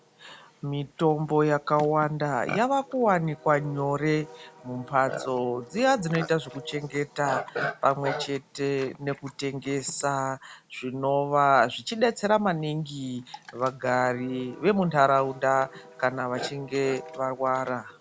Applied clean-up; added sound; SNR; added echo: none; Livestock, farm animals, working animals; 14 dB; none.